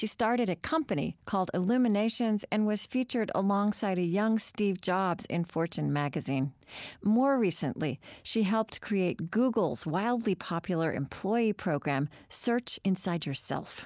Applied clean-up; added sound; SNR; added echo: none; none; none; none.